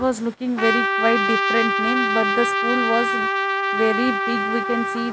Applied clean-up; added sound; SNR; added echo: none; Trumpet; -2 dB; none.